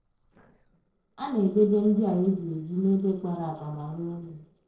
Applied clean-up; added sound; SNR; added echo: neural separator model SepFormer DNS4.